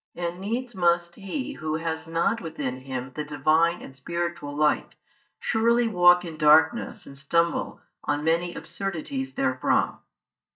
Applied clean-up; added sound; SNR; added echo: neural mask model DeepFilterNet 3.